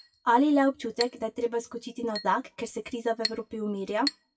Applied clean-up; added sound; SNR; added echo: classical method WPE with log-MMSE.